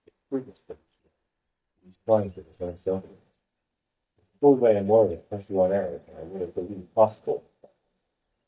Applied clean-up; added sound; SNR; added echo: neural mask model DeepFilterNet 3.